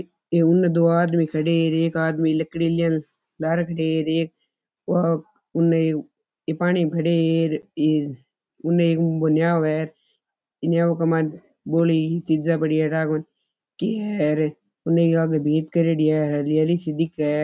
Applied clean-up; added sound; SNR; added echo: none; none; none; none.